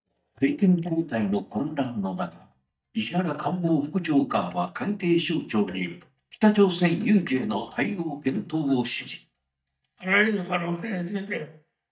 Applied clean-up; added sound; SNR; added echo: neural mask model DeepFilterNet 3.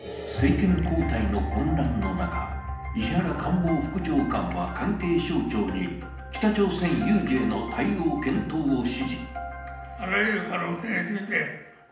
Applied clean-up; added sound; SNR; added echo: none; Gurgling; 19 dB; reverberation time 0.8 s.